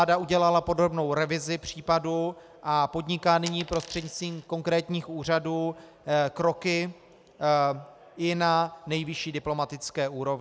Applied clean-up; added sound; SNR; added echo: none; Coin (dropping); 16 dB; none.